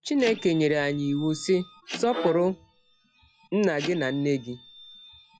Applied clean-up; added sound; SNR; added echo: classical method log-MMSE.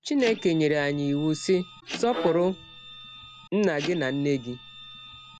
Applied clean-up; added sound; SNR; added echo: none; Bowed string instrument + Printer; 13 dB; none.